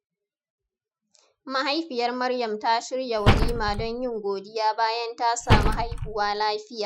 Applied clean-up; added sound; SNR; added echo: classical method Wiener filter.